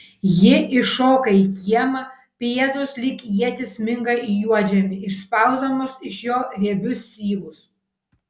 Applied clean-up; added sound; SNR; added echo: none; none; none; none.